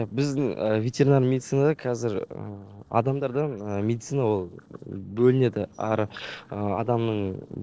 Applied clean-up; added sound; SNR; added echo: neural separator model SepFormer DNS4.